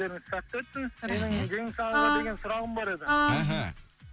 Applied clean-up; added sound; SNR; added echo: none; Wind instrument, woodwind instrument; -3 dB; none.